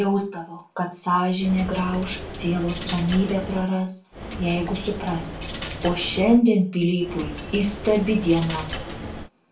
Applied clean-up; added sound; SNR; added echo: none; Coin (dropping); 9 dB; reverberation time 0.3 s.